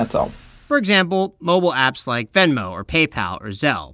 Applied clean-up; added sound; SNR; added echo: none; none; none; none.